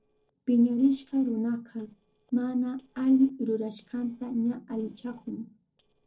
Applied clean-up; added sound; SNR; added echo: neural separator model SepFormer DNS4.